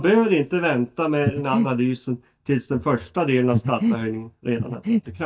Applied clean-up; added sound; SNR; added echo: neural mask model DeepFilterNet 3.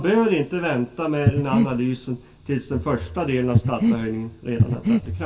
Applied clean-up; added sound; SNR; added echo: none; Breathing; -4 dB; reverberation time 0.2 s.